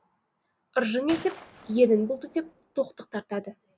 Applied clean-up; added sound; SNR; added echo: none; Gunshot, gunfire; 18 dB; none.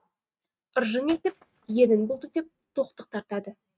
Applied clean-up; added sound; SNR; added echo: neural mask model RNNoise.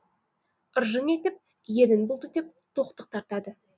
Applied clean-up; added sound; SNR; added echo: none; none; none; none.